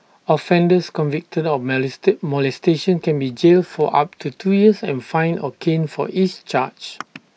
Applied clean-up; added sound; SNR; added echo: neural mask model Resemble Enhance denoiser.